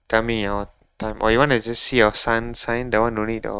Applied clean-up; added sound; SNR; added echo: neural mask model RNNoise.